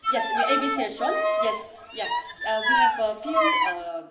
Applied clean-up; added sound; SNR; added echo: none; Bowed string instrument; -5 dB; reverberation time 0.8 s.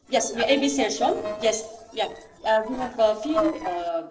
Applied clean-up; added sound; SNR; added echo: neural separator model SepFormer DNS4.